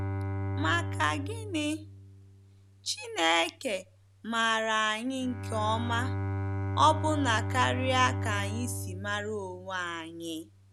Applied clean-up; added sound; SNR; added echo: none; Bowed string instrument; 4 dB; none.